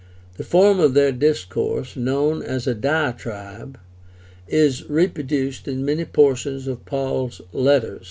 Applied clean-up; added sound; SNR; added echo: none; none; none; none.